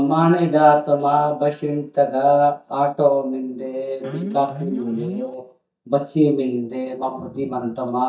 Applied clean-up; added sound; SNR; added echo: neural mask model DeepFilterNet 3.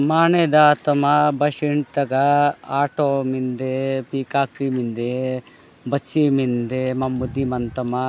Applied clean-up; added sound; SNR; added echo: none; none; none; none.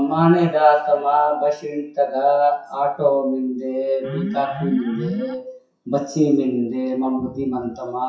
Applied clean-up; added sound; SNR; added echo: classical method WPE with log-MMSE.